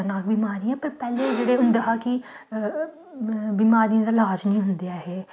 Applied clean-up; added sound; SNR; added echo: none; none; none; none.